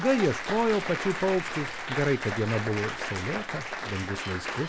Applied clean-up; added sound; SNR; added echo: none; Applause; 6 dB; none.